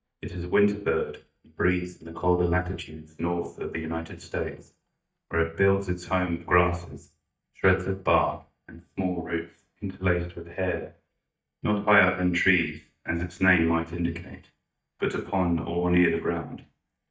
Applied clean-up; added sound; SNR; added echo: neural mask model DeepFilterNet 3.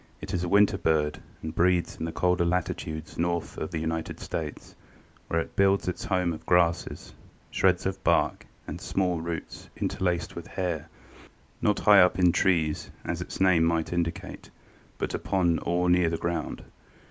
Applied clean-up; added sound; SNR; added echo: none; none; none; none.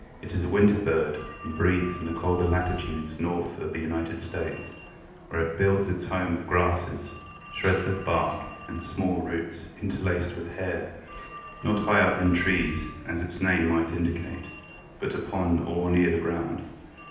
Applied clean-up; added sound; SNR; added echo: none; Telephone; 17 dB; reverberation time 0.9 s.